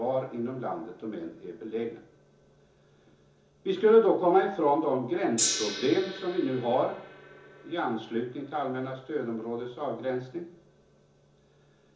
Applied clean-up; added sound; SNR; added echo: none; Gong; 12 dB; reverberation time 0.7 s.